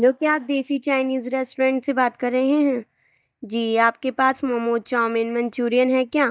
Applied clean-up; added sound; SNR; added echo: neural mask model DeepFilterNet 3.